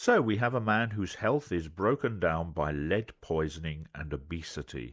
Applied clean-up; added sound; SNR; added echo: none; none; none; none.